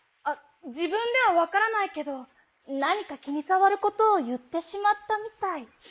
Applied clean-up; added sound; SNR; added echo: neural mask model Resemble Enhance denoiser.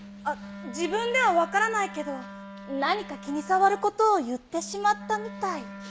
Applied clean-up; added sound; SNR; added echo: none; Wind instrument, woodwind instrument; 15 dB; none.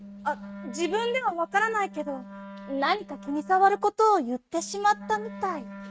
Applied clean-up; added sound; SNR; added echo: neural mask model RNNoise.